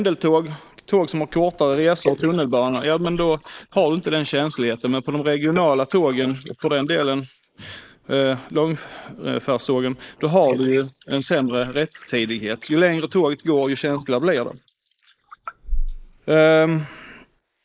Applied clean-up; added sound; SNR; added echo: neural mask model Resemble Enhance denoiser.